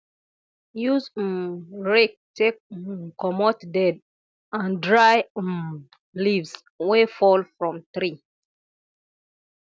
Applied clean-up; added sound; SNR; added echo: none; none; none; none.